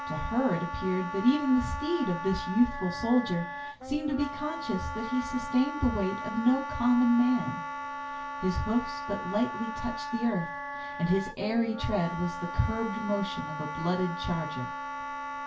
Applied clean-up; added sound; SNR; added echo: none; Wind instrument, woodwind instrument; 7 dB; reverberation time 0.3 s.